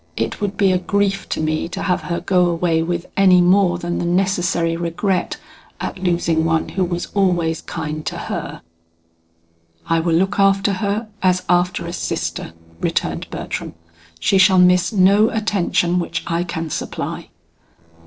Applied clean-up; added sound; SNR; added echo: neural separator model SepFormer DNS4.